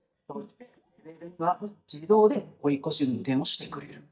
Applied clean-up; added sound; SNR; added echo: neural mask model DeepFilterNet 3.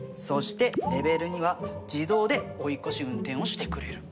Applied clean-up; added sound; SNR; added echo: none; none; none; none.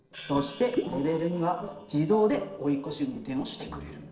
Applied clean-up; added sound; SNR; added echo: neural separator model SepFormer DNS4.